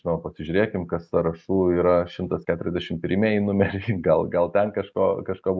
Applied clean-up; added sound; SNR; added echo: none; none; none; none.